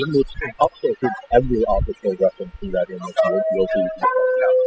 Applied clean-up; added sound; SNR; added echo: classical method spectral subtraction.